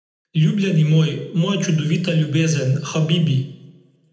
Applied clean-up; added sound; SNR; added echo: none; none; none; reverberation time 0.7 s.